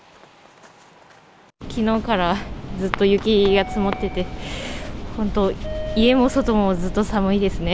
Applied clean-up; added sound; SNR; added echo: none; none; none; none.